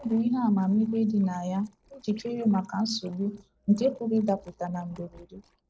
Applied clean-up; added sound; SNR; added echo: neural separator model SepFormer DNS4.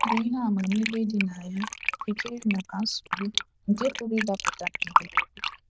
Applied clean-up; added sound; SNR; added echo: neural diffusion model UNIVERSE++.